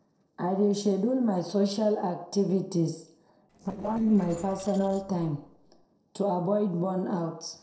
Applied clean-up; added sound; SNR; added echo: neural separator model SepFormer DNS4.